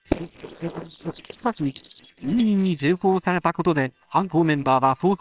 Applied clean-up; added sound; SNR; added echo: neural separator model SepFormer WHAMR!.